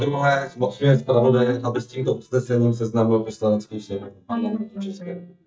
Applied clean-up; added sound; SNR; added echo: neural mask model DeepFilterNet 3.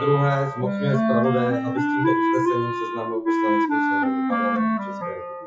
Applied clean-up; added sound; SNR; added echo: classical method WPE with log-MMSE.